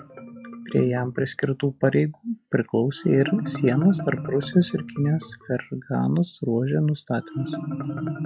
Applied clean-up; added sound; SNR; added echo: classical method log-MMSE.